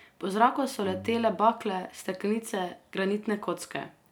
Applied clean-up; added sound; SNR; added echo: none; Bowed string instrument; 18 dB; none.